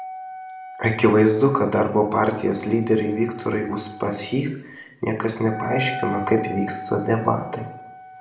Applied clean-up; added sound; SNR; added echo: none; Wind instrument, woodwind instrument; 14 dB; reverberation time 0.7 s.